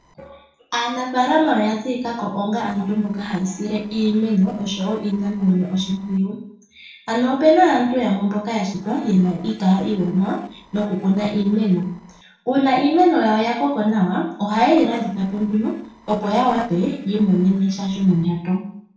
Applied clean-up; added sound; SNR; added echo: neural separator model SepFormer DNS4.